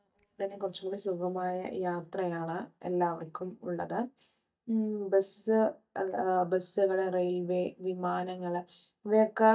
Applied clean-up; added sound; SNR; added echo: neural mask model DeepFilterNet 3.